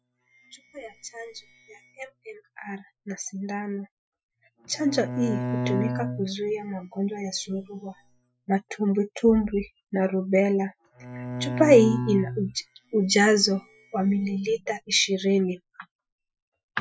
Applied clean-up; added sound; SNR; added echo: classical method Wiener filter.